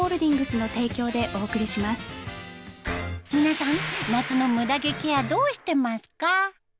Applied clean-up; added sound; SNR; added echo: none; none; none; none.